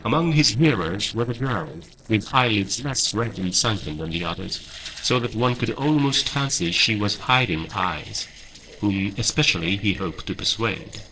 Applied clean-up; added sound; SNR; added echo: neural separator model SepFormer DNS4.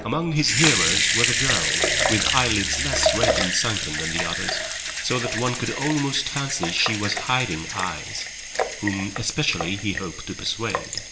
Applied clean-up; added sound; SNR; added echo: none; Sink (filling or washing) / Water tap, faucet / Liquid; -1 dB; reverberation time 0.9 s.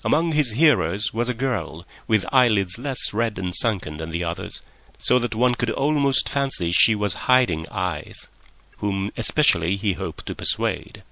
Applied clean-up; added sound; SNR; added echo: none; none; none; none.